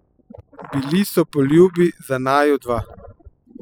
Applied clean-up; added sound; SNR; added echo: classical method spectral subtraction.